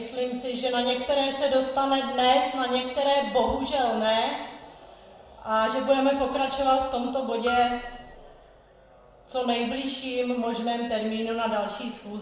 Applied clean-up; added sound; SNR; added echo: none; Marimba, xylophone; 15 dB; reverberation time 0.9 s.